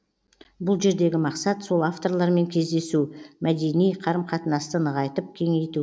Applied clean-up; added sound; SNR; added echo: none; none; none; none.